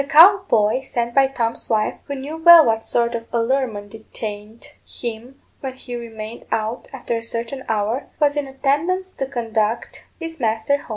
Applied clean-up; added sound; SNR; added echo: none; none; none; none.